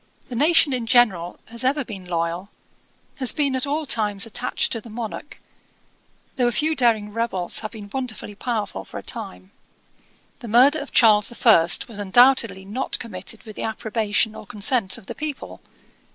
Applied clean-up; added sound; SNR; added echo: none; none; none; none.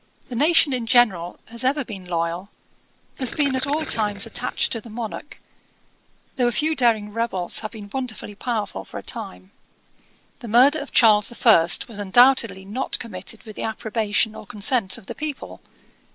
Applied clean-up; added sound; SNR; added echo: none; Gurgling; 13 dB; none.